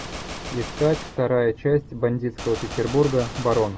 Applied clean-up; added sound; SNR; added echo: none; Gunshot, gunfire; 12 dB; none.